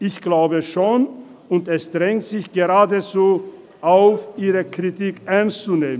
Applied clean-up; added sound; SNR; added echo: none; Bowed string instrument; 19 dB; none.